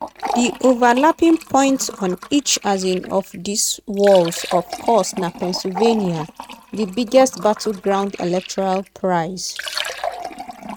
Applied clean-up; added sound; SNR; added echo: neural mask model RNNoise.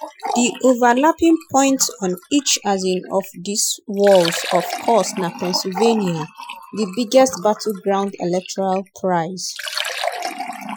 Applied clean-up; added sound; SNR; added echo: classical method Wiener filter.